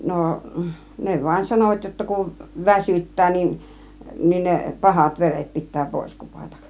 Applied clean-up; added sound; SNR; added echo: none; none; none; none.